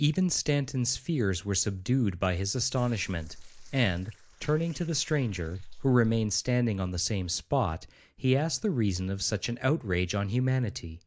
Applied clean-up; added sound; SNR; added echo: neural mask model Resemble Enhance denoiser.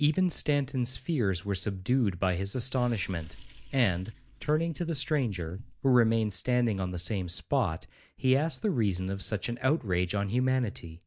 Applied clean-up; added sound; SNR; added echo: neural mask model DeepFilterNet 3.